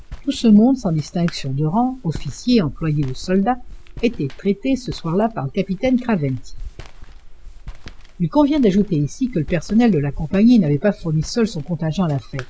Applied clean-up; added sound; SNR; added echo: none; Walk, footsteps; 14 dB; none.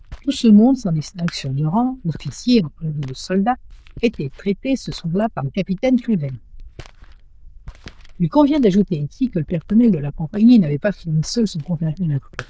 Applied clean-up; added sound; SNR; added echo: neural diffusion model UNIVERSE++.